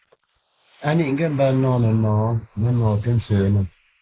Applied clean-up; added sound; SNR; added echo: neural mask model Resemble Enhance denoiser.